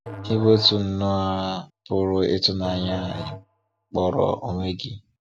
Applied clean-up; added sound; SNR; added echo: none; Musical instrument; 15 dB; none.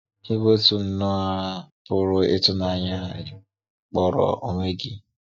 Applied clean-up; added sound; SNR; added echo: neural mask model DeepFilterNet 3.